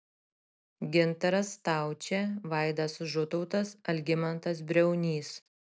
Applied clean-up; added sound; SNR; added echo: none; none; none; none.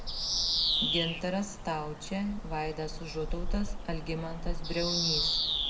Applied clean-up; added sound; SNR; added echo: none; Bird vocalization, bird call, bird song; -3 dB; reverberation time 0.9 s.